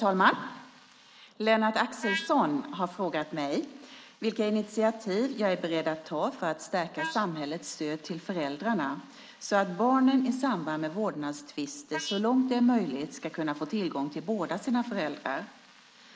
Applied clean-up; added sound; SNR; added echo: neural mask model Resemble Enhance denoiser.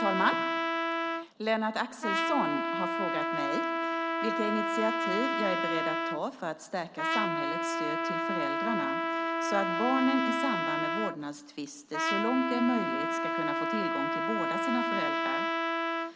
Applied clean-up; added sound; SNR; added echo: none; Trumpet; -3 dB; none.